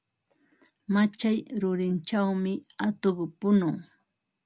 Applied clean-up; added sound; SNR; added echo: none; none; none; none.